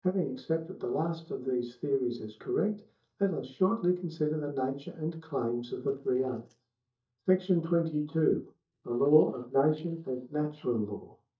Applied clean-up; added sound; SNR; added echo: neural mask model DeepFilterNet 3.